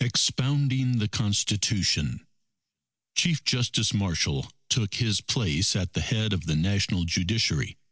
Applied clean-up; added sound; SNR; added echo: none; none; none; none.